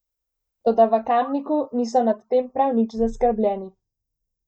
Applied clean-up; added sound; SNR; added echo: neural mask model DeepFilterNet 3.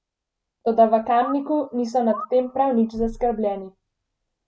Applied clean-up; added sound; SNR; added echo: none; Bird; 17 dB; none.